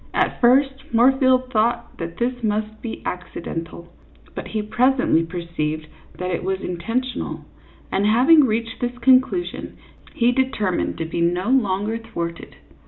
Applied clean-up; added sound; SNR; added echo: none; none; none; none.